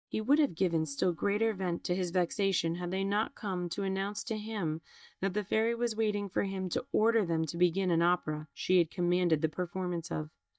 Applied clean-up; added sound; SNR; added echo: neural mask model DeepFilterNet 3.